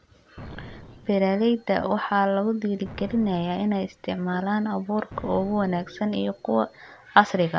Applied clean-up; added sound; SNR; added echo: none; Explosion; 20 dB; none.